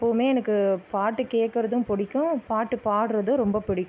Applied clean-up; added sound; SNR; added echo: none; none; none; none.